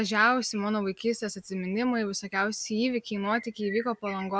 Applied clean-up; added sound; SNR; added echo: none; none; none; none.